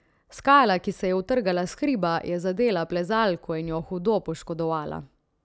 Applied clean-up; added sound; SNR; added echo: none; none; none; none.